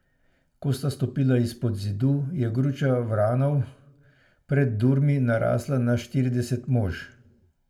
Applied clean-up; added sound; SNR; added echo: none; none; none; reverberation time 0.3 s.